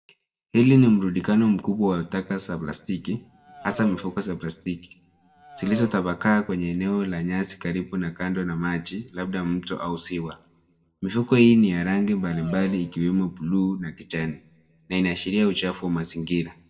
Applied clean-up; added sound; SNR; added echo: none; Race car, auto racing; 19 dB; reverberation time 0.5 s.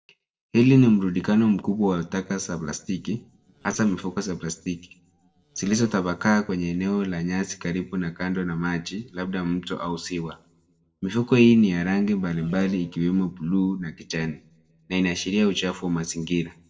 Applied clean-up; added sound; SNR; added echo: neural separator model SepFormer DNS4.